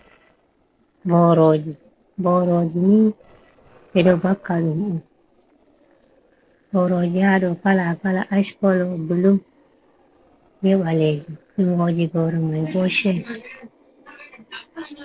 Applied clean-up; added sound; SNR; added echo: neural separator model SepFormer DNS4.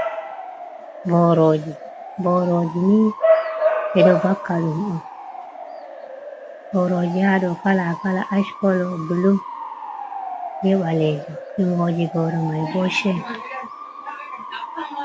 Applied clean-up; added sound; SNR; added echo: none; Bark / Motor vehicle (road) / Siren; 6 dB; none.